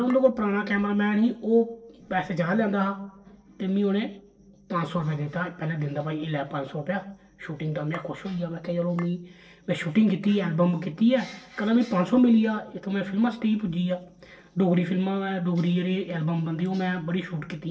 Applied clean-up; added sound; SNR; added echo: neural separator model SepFormer DNS4.